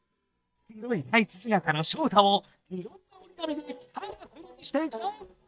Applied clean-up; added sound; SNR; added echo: neural mask model DeepFilterNet 3.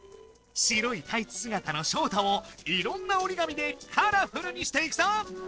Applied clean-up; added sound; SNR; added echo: neural separator model SepFormer DNS4.